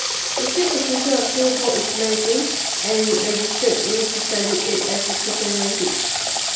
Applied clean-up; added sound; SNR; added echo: none; Water tap, faucet / Water; -1 dB; reverberation time 0.5 s.